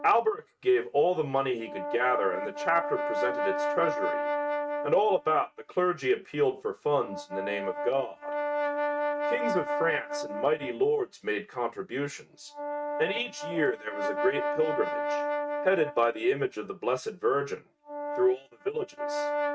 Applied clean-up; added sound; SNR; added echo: neural mask model RNNoise.